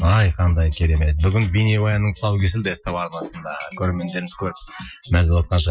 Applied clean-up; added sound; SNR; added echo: classical method Wiener filter.